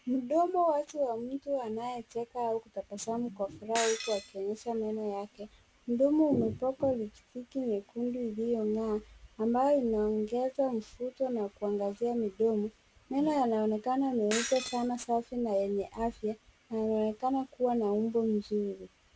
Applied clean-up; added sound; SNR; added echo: none; Shatter; 11 dB; none.